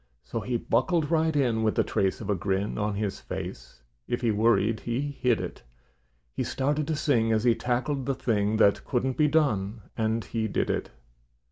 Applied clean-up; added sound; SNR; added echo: none; none; none; none.